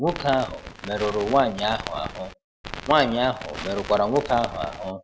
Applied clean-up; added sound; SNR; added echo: none; Crackle; 11 dB; none.